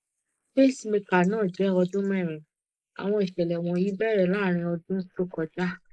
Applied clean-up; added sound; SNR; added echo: neural mask model Resemble Enhance denoiser.